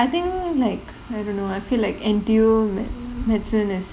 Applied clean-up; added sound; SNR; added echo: none; none; none; none.